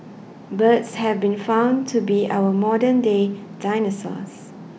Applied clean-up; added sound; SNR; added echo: none; none; none; none.